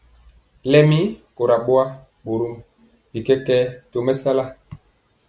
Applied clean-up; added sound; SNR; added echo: none; none; none; none.